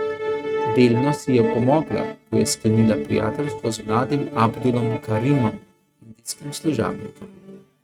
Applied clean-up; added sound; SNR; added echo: neural mask model RNNoise.